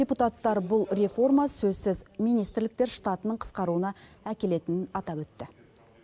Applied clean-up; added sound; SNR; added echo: none; none; none; none.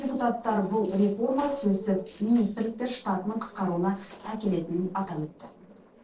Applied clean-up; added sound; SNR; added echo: neural separator model SepFormer DNS4.